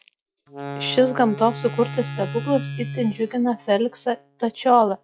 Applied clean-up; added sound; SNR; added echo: classical method log-MMSE.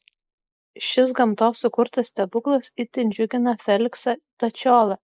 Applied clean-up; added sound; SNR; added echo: neural mask model Resemble Enhance denoiser.